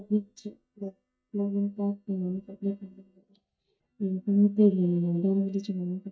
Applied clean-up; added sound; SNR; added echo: neural mask model DeepFilterNet 3.